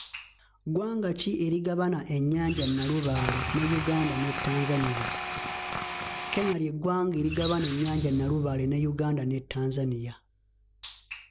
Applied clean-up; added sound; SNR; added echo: none; Squeak + Tools; 6 dB; none.